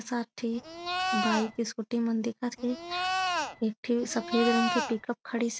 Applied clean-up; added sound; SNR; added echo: none; Livestock, farm animals, working animals; 1 dB; none.